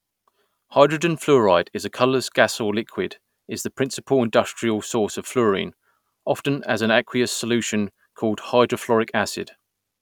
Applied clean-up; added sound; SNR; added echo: none; none; none; none.